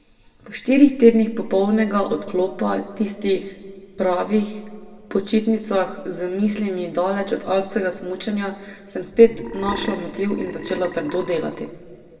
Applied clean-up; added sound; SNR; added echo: none; Burping, eructation; 13 dB; reverberation time 1.4 s.